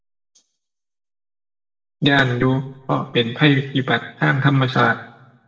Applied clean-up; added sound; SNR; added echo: none; none; none; reverberation time 0.6 s.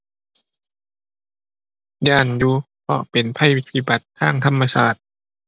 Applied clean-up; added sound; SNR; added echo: none; none; none; none.